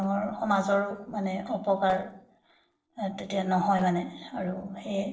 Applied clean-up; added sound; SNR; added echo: neural separator model SepFormer DNS4.